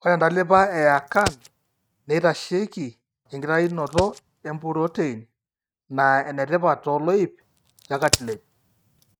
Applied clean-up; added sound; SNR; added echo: neural mask model RNNoise.